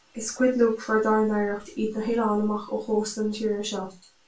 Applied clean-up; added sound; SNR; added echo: none; none; none; reverberation time 0.2 s.